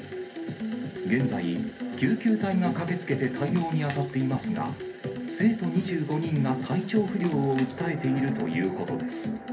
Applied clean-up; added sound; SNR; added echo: none; Splash, splatter; 19 dB; reverberation time 0.3 s.